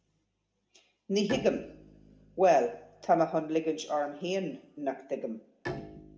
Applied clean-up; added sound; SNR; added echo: none; Bowed string instrument; 16 dB; reverberation time 1.0 s.